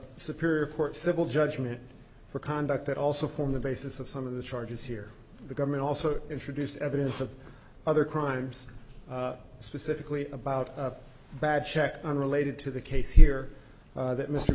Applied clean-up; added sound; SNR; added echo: none; none; none; none.